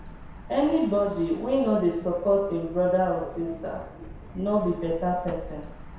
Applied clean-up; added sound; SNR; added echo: none; Truck; 15 dB; reverberation time 0.7 s.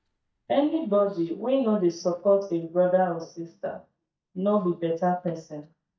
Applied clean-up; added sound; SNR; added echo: neural mask model DeepFilterNet 3.